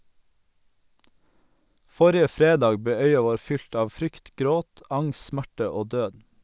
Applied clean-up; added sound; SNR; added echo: none; none; none; none.